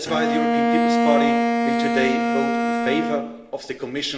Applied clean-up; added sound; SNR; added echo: none; Bowed string instrument; -5 dB; reverberation time 1.5 s.